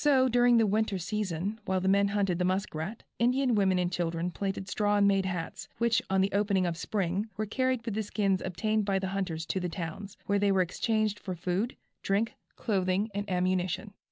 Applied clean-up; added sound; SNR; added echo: none; none; none; none.